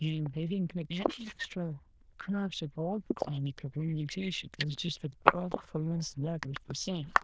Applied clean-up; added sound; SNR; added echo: neural diffusion model UNIVERSE++.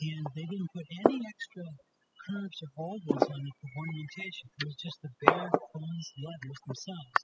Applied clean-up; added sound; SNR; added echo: classical method spectral subtraction.